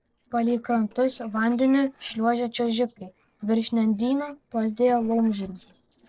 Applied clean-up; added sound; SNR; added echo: neural separator model SepFormer DNS4.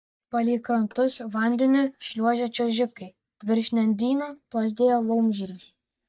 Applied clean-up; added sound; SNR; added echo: neural mask model DeepFilterNet 3.